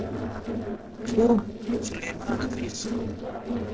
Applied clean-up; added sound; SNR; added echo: neural separator model SepFormer DNS4.